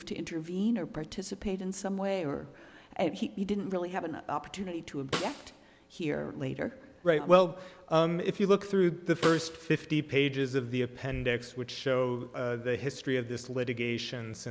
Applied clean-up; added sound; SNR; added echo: none; Snare drum; 11 dB; none.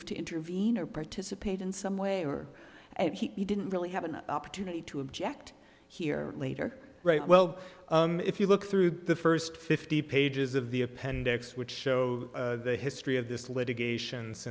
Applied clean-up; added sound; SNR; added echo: none; none; none; none.